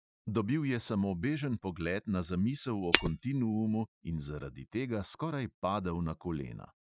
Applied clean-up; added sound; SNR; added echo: classical method Wiener filter.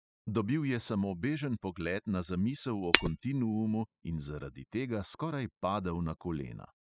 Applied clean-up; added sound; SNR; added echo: classical method spectral subtraction.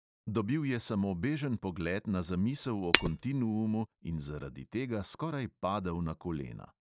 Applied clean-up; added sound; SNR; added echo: none; Shatter; 1 dB; none.